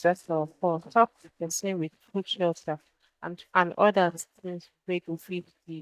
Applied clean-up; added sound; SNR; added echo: neural mask model DeepFilterNet 3.